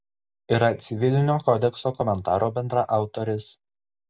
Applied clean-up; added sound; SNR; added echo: none; none; none; none.